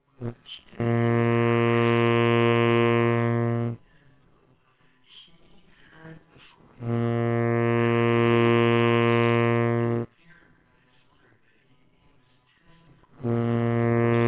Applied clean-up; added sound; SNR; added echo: neural separator model SepFormer WHAMR!.